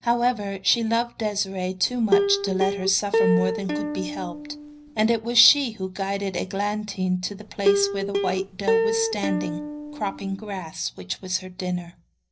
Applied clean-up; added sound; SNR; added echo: none; Plucked string instrument; 0 dB; reverberation time 0.5 s.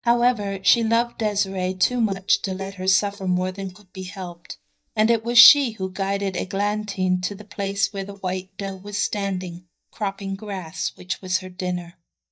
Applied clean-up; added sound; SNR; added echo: neural mask model DeepFilterNet 3.